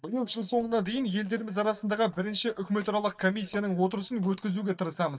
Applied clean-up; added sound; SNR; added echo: neural mask model DeepFilterNet 3.